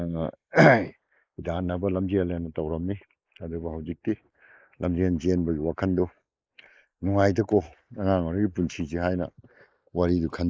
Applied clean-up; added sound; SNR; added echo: neural mask model Resemble Enhance denoiser.